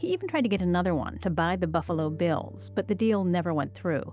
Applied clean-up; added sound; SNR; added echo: none; none; none; none.